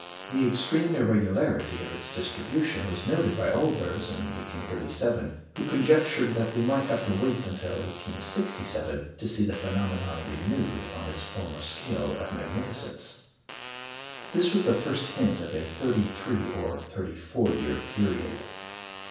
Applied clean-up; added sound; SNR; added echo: none; Fart; 13 dB; reverberation time 0.7 s.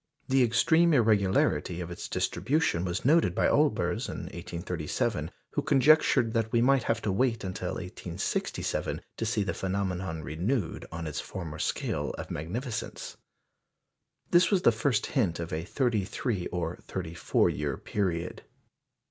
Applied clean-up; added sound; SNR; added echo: none; none; none; none.